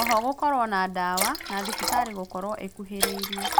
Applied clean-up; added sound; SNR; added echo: none; Liquid; 2 dB; none.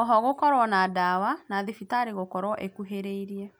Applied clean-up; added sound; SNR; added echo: none; none; none; none.